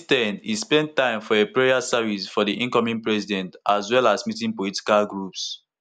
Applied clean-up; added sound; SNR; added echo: none; none; none; none.